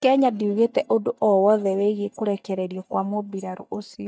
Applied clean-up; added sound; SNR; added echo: neural mask model DeepFilterNet 3.